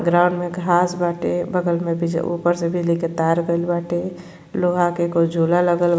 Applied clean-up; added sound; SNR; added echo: none; none; none; none.